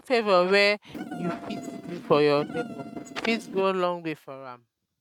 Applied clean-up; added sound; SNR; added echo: neural mask model RNNoise.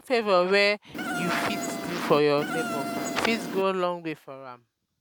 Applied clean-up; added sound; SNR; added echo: none; Insect; 5 dB; none.